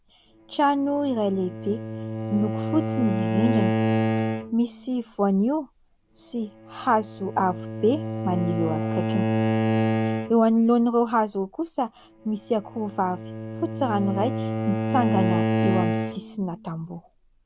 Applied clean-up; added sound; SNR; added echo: none; Bowed string instrument; 2 dB; none.